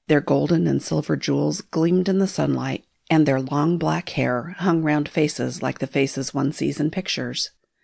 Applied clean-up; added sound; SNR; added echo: none; none; none; none.